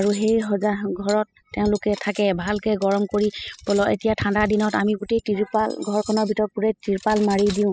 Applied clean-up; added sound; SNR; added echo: classical method spectral subtraction.